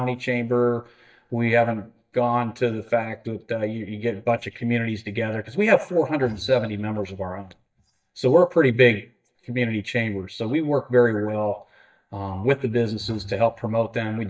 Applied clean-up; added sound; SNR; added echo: neural mask model DeepFilterNet 3.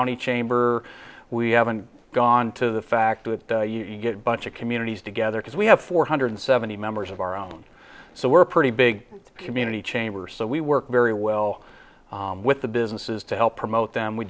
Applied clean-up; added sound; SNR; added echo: none; none; none; none.